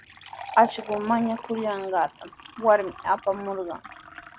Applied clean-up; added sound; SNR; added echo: none; Liquid; 16 dB; none.